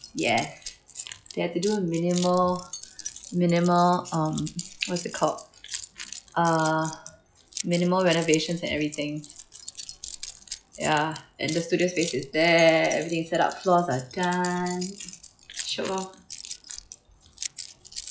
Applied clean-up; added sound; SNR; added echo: classical method log-MMSE.